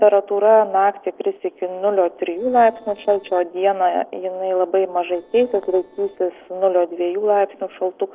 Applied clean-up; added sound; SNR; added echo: neural separator model SepFormer DNS4.